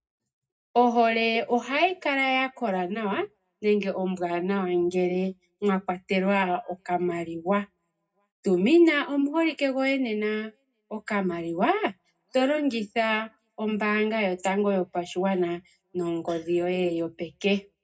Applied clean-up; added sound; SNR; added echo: none; none; none; reverberation time 0.2 s.